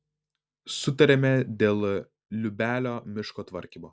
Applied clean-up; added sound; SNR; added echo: none; none; none; none.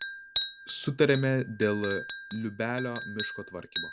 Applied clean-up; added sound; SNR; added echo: none; Chink, clink; -2 dB; none.